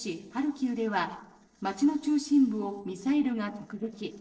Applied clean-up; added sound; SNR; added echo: neural separator model SepFormer DNS4.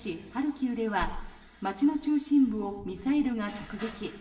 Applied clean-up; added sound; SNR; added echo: none; Wind; 15 dB; reverberation time 1.0 s.